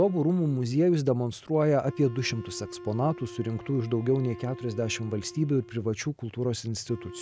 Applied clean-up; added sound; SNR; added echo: none; Wind instrument, woodwind instrument; 18 dB; none.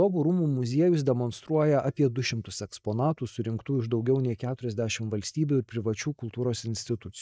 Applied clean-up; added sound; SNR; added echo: neural mask model DeepFilterNet 3.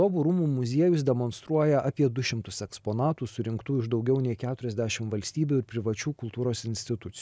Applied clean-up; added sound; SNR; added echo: none; none; none; none.